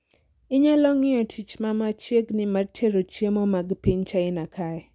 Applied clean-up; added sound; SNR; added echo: none; none; none; none.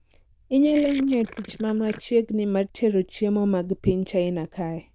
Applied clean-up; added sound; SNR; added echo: neural diffusion model UNIVERSE++.